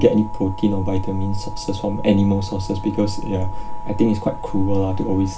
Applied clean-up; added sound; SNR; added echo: none; Alarm; 16 dB; reverberation time 0.2 s.